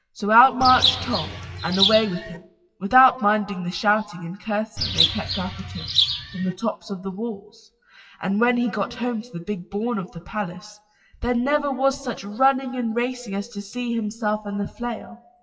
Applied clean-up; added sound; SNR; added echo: classical method WPE with log-MMSE.